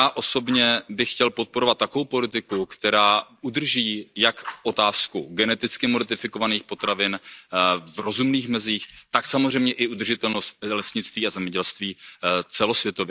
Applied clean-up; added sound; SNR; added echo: neural mask model DeepFilterNet 3.